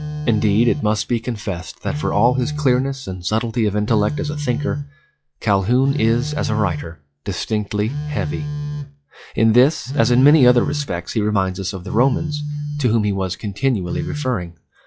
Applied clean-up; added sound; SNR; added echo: classical method log-MMSE.